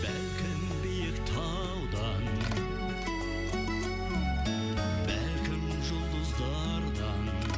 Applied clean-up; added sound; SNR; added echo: none; none; none; none.